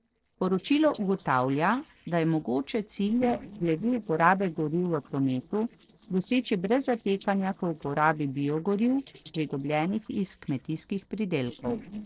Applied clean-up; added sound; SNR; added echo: neural separator model SepFormer DNS4.